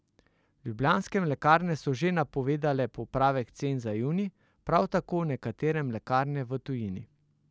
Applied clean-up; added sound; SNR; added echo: none; none; none; none.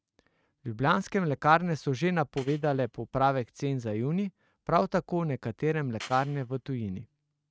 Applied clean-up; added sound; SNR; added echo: neural mask model RNNoise.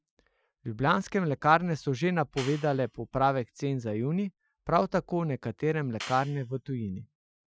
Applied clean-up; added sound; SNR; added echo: classical method Wiener filter.